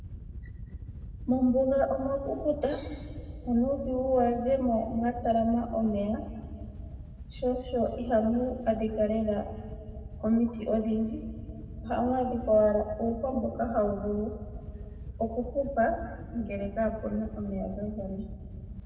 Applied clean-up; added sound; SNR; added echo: none; Wind / Boat, Water vehicle; 11 dB; reverberation time 2.1 s.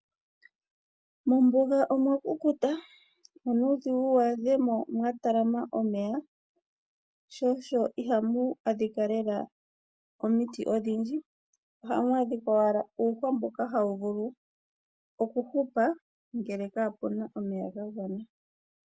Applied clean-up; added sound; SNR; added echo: none; none; none; none.